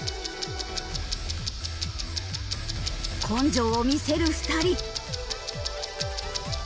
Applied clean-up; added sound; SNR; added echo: none; Rattle; 18 dB; none.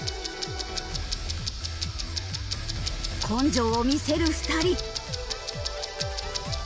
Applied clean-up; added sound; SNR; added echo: none; none; none; none.